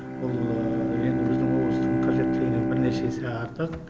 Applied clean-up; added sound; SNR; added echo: none; Bowed string instrument; -4 dB; none.